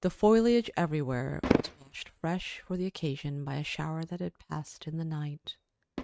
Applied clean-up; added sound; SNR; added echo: neural mask model RNNoise.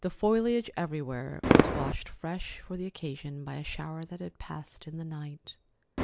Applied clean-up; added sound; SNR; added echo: none; Fireworks; -1 dB; none.